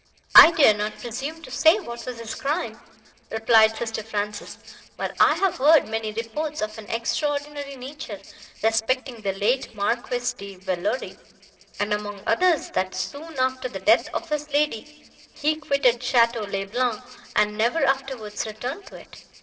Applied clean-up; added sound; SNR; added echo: neural separator model SepFormer DNS4.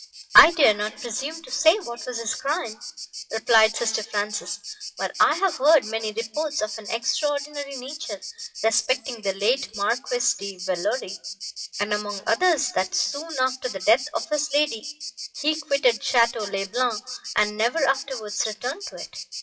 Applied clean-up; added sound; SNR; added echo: classical method WPE with log-MMSE.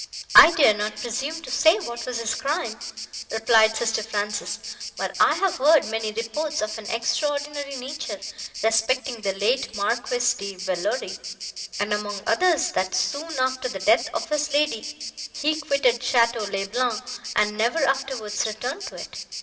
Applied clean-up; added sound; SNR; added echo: none; Insect; 10 dB; reverberation time 1.8 s.